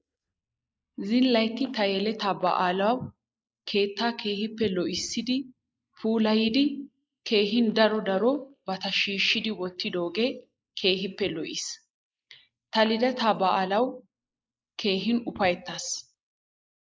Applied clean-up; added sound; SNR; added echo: neural mask model Resemble Enhance denoiser.